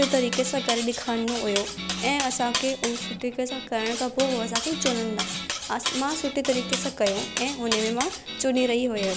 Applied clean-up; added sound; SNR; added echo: none; Cutlery, silverware + Guitar; 5 dB; none.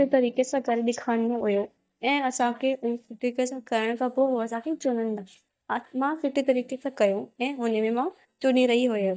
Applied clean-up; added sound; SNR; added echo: neural mask model DeepFilterNet 3.